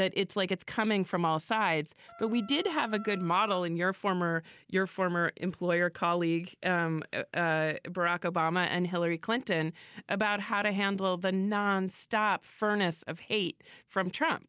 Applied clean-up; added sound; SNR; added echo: none; Wind instrument, woodwind instrument; 18 dB; none.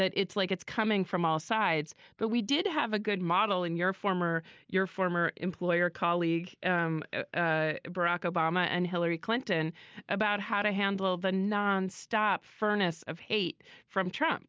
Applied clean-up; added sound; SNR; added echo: neural mask model Resemble Enhance denoiser.